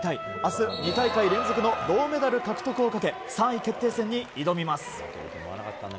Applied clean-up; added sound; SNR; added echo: none; none; none; none.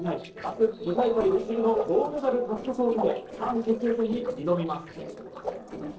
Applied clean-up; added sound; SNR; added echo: neural separator model SepFormer DNS4.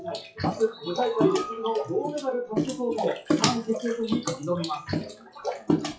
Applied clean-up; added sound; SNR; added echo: classical method WPE with log-MMSE.